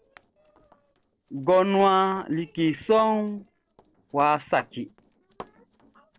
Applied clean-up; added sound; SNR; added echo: neural separator model SepFormer DNS4.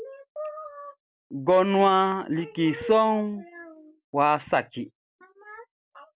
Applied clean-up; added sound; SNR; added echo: none; none; none; none.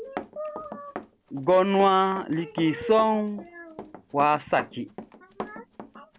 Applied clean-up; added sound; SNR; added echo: none; Run; 15 dB; none.